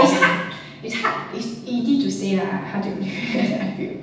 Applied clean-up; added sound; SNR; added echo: none; none; none; reverberation time 0.9 s.